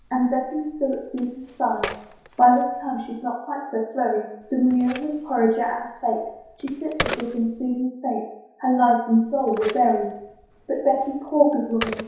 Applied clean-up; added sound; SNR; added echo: none; Telephone; 15 dB; reverberation time 0.7 s.